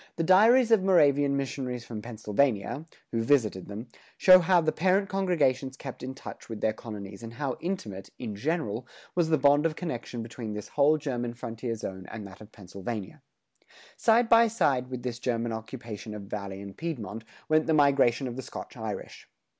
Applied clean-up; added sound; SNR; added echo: none; none; none; none.